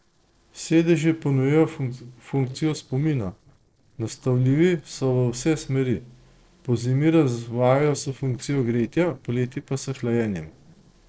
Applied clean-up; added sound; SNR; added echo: neural separator model SepFormer DNS4.